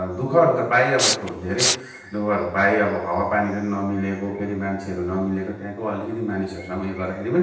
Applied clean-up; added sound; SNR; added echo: none; Respiratory sounds; 0 dB; reverberation time 0.9 s.